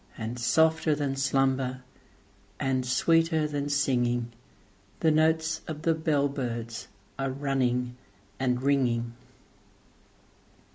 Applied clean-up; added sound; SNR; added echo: none; none; none; none.